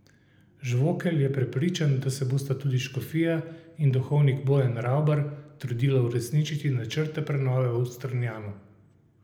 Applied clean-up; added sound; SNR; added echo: none; none; none; reverberation time 0.7 s.